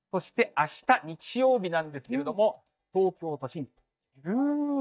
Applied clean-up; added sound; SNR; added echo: neural mask model DeepFilterNet 3.